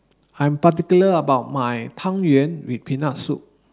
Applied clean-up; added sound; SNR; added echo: none; none; none; none.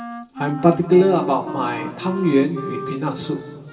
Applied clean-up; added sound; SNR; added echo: none; Wind instrument, woodwind instrument; 12 dB; reverberation time 2.5 s.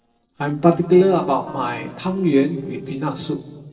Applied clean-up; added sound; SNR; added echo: neural separator model SepFormer DNS4.